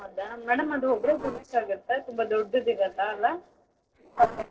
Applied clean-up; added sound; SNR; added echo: neural separator model SepFormer DNS4.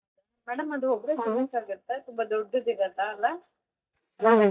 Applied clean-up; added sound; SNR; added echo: neural mask model DeepFilterNet 3.